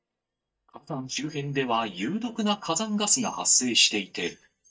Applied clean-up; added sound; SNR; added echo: neural mask model DeepFilterNet 3.